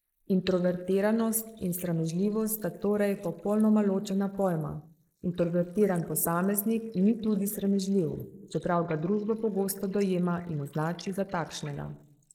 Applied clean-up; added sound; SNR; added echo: neural mask model Resemble Enhance denoiser.